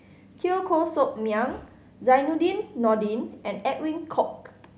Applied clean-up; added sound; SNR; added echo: none; none; none; none.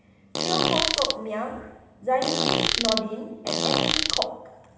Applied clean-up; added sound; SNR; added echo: none; Fart; -4 dB; reverberation time 1.0 s.